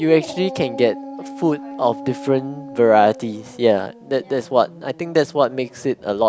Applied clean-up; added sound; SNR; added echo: none; Dog; 15 dB; none.